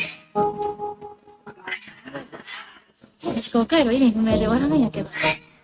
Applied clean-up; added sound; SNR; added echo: neural mask model RNNoise.